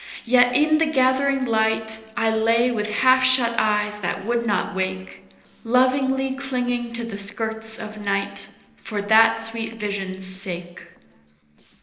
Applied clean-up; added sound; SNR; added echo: neural separator model SepFormer DNS4.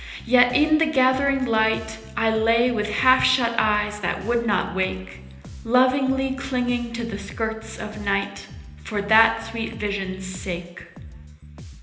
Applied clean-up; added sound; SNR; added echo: none; Bass guitar; 16 dB; reverberation time 1.0 s.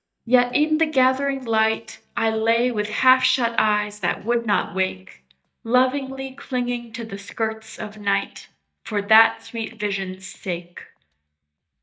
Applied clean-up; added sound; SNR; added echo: neural mask model DeepFilterNet 3.